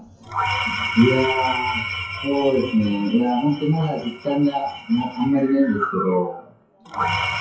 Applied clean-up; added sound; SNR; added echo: classical method WPE with log-MMSE.